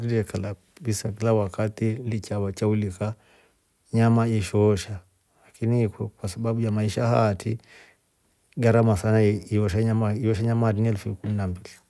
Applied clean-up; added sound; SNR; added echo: none; none; none; none.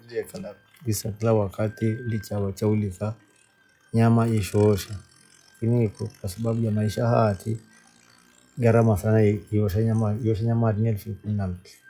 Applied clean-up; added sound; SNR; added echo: classical method log-MMSE.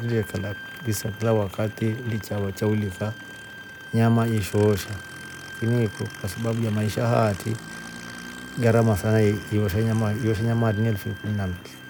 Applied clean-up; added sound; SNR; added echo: none; Bowed string instrument + Aircraft; 14 dB; none.